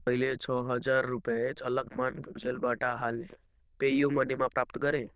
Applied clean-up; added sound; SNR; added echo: neural diffusion model UNIVERSE++.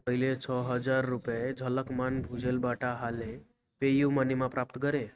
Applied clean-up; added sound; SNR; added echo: neural mask model RNNoise.